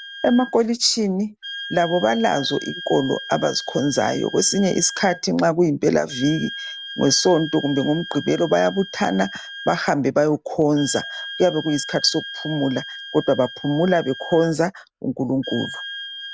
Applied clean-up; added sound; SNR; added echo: none; Wind instrument, woodwind instrument; 14 dB; none.